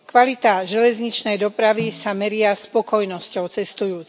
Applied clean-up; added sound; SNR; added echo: none; Snare drum; 19 dB; none.